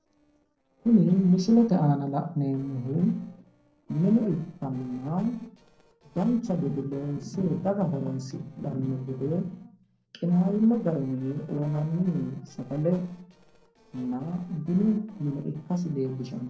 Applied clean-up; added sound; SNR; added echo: neural separator model SepFormer DNS4.